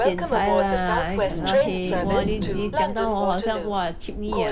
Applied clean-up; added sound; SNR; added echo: none; Train; -1 dB; none.